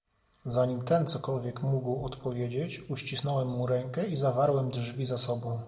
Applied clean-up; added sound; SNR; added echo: none; none; none; reverberation time 1.2 s.